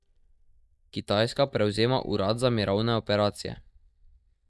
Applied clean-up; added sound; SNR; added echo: neural mask model DeepFilterNet 3.